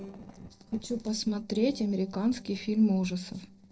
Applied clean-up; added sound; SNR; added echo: neural separator model SepFormer DNS4.